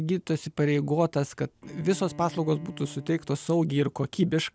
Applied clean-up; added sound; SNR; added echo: none; Bowed string instrument; 20 dB; none.